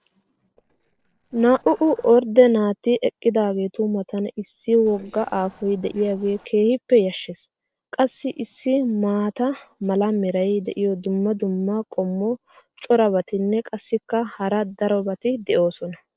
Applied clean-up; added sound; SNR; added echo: neural separator model SepFormer DNS4.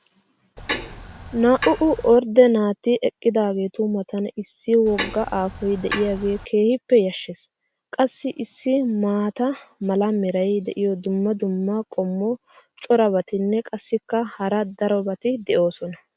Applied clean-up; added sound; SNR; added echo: none; Clock; 10 dB; none.